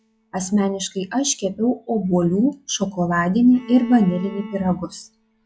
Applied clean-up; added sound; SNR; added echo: classical method log-MMSE.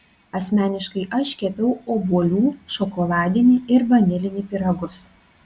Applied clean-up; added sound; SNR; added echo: none; none; none; none.